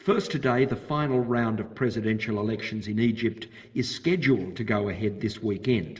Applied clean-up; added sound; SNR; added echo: none; none; none; reverberation time 1.6 s.